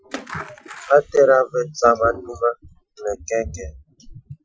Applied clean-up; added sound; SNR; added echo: classical method Wiener filter.